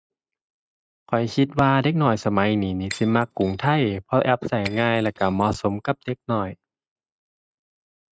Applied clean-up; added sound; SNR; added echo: neural mask model RNNoise.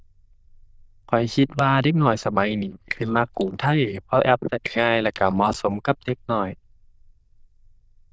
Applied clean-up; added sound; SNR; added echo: neural diffusion model UNIVERSE++.